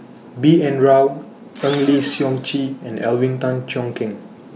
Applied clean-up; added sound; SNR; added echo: none; Engine / Drill; 16 dB; none.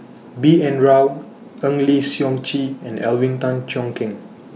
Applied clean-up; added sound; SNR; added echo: none; none; none; none.